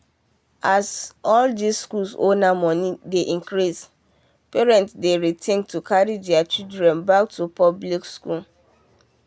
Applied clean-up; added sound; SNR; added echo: none; none; none; none.